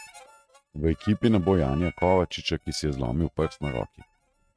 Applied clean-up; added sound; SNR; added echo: neural mask model RNNoise.